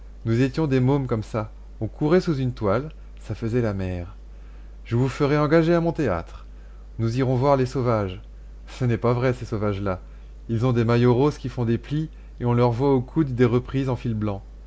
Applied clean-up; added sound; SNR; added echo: none; none; none; none.